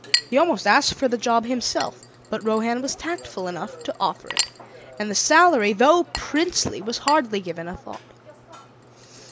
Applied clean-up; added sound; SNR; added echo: none; Chink, clink; 12 dB; none.